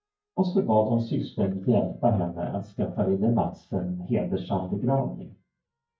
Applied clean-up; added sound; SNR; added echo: neural mask model DeepFilterNet 3.